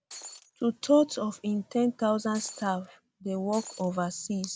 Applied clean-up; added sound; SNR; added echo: none; Shatter; 17 dB; none.